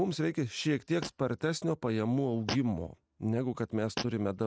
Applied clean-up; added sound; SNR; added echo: neural mask model RNNoise.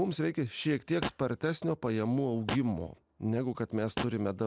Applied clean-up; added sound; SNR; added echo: none; Fart; 11 dB; none.